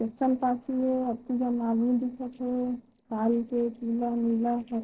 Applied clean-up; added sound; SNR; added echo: neural separator model SepFormer DNS4.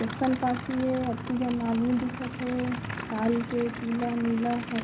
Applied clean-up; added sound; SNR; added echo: none; Idling / Aircraft; 9 dB; reverberation time 0.5 s.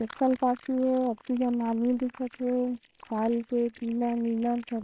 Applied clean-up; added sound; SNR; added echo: neural separator model SepFormer WHAMR!.